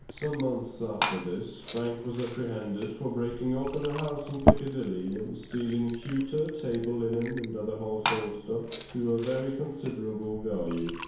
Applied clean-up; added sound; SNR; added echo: none; Liquid; 3 dB; reverberation time 1.0 s.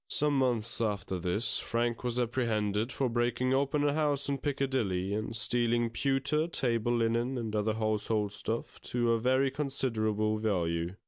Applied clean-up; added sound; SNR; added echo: none; none; none; none.